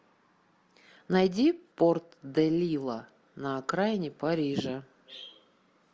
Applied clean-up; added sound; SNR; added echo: none; none; none; none.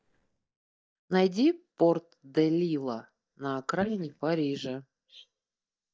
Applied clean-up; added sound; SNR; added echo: neural mask model DeepFilterNet 3.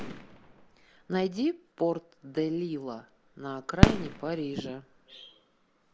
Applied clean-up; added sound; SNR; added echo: none; Fireworks; -2 dB; none.